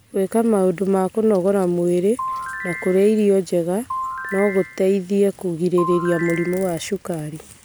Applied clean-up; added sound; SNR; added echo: none; Ringtone / Chime; 10 dB; none.